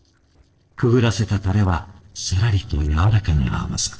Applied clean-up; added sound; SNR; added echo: neural separator model SepFormer DNS4.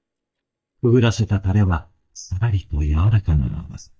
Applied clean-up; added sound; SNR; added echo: neural mask model DeepFilterNet 3.